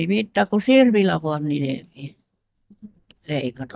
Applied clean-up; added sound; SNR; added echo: neural mask model DeepFilterNet 3.